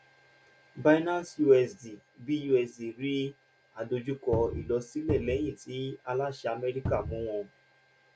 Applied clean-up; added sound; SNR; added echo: none; Cupboard open or close; 5 dB; none.